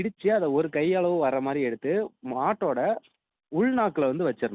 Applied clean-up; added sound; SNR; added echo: none; none; none; none.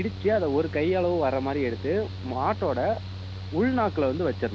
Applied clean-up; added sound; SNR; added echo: none; Mechanical fan; 9 dB; none.